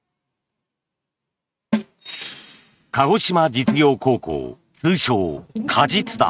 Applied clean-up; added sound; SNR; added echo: neural mask model RNNoise.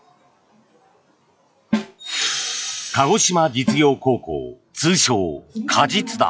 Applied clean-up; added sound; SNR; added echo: classical method log-MMSE.